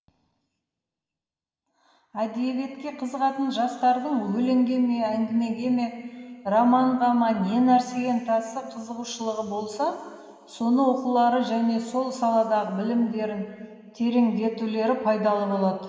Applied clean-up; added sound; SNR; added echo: none; none; none; reverberation time 2.6 s.